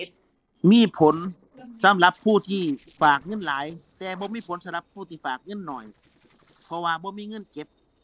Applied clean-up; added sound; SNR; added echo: neural separator model SepFormer DNS4.